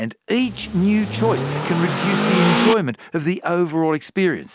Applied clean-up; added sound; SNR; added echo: none; Accelerating, revving, vroom / Car; 1 dB; none.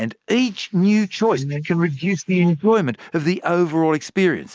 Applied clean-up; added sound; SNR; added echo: neural mask model Resemble Enhance denoiser.